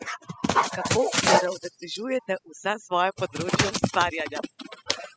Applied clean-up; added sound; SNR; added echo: classical method spectral subtraction.